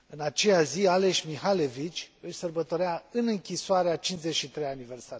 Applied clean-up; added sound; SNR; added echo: none; none; none; none.